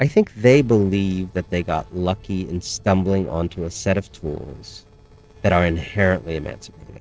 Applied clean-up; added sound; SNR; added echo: neural separator model SepFormer DNS4.